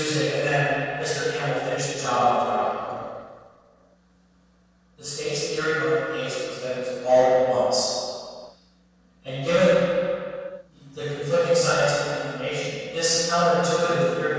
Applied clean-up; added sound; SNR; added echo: neural separator model SepFormer DNS4.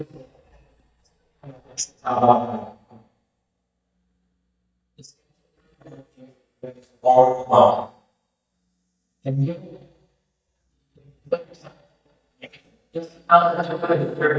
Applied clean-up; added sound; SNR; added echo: neural mask model DeepFilterNet 3.